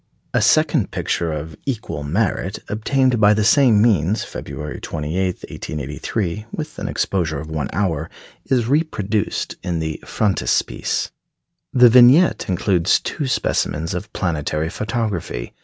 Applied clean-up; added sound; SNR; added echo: none; none; none; none.